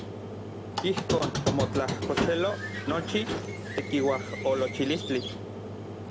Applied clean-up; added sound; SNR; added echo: none; Squeak; 2 dB; none.